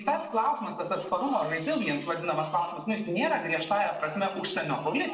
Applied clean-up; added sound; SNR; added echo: neural separator model SepFormer DNS4.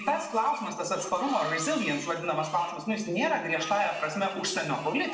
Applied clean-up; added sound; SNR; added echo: none; Screech; 13 dB; reverberation time 0.9 s.